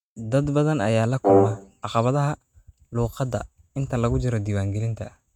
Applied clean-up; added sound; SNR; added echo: neural mask model RNNoise.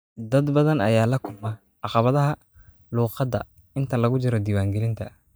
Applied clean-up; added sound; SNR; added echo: neural mask model DeepFilterNet 3.